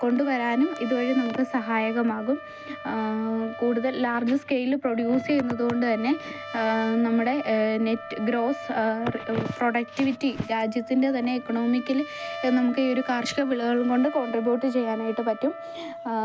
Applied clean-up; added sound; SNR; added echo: none; Wind instrument, woodwind instrument + Trumpet; 13 dB; none.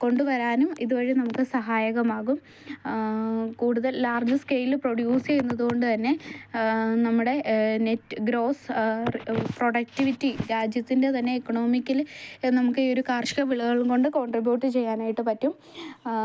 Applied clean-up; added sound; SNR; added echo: none; none; none; none.